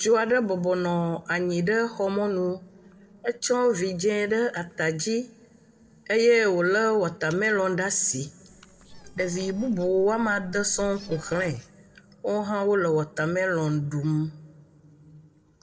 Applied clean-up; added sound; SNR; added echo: neural separator model SepFormer DNS4.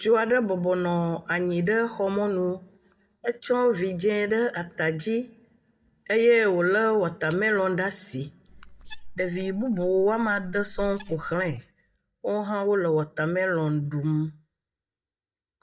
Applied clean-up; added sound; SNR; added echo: neural mask model DeepFilterNet 3.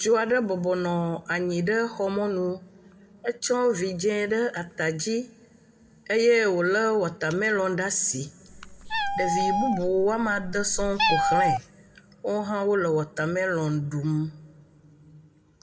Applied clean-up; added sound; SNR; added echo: none; Meow; 0 dB; reverberation time 1.7 s.